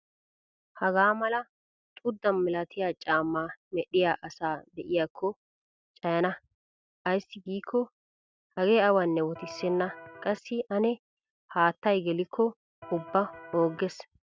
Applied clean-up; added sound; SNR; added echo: none; Electric guitar; 16 dB; none.